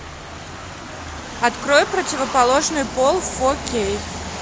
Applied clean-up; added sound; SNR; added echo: none; none; none; none.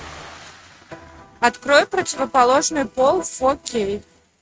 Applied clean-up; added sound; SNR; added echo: neural mask model RNNoise.